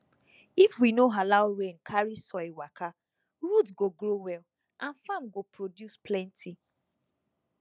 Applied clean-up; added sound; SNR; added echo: none; none; none; none.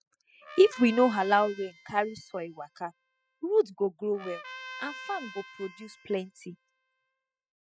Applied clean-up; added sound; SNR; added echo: classical method spectral subtraction.